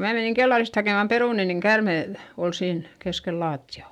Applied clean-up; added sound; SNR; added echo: none; none; none; none.